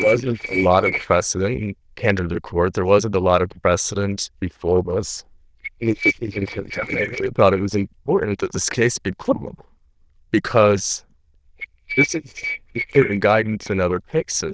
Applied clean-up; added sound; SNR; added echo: neural diffusion model UNIVERSE++.